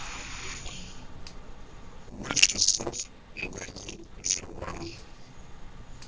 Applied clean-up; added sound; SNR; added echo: neural separator model SepFormer DNS4.